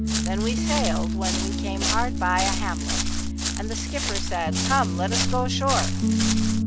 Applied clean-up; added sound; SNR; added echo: none; Piano + Walk, footsteps; -5 dB; none.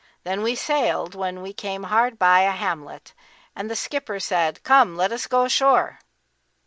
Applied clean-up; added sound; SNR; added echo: none; none; none; none.